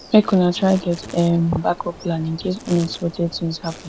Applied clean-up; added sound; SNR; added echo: none; Insect; 18 dB; none.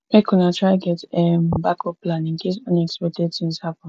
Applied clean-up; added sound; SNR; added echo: none; none; none; none.